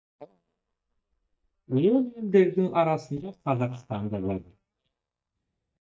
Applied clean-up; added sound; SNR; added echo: neural mask model DeepFilterNet 3.